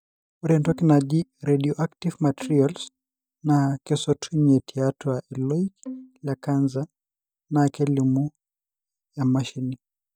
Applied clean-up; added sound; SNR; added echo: neural mask model DeepFilterNet 3.